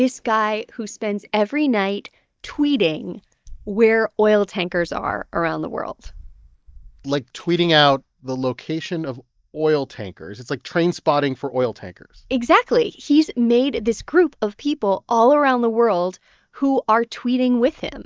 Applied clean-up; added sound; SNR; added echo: neural mask model DeepFilterNet 3.